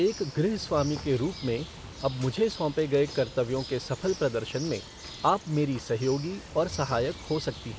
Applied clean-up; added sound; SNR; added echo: none; Bird; 14 dB; none.